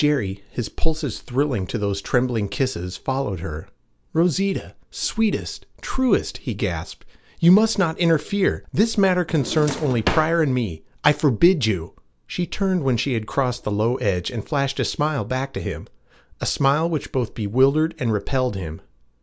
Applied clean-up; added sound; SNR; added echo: none; Drawer open or close; 8 dB; none.